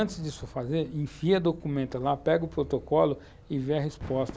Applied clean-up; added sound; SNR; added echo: none; Fireworks + Motor vehicle (road); 18 dB; none.